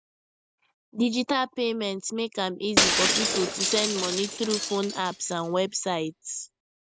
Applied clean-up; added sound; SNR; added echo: none; Shatter; -1 dB; none.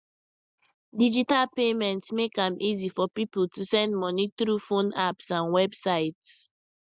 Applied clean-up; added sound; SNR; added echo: none; none; none; none.